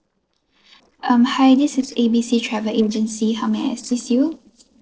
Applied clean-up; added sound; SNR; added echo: neural separator model SepFormer DNS4.